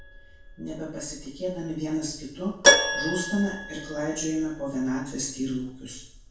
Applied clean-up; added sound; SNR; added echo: none; Keyboard (musical); -2 dB; reverberation time 0.6 s.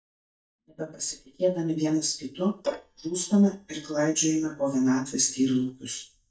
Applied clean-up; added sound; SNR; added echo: neural mask model DeepFilterNet 3.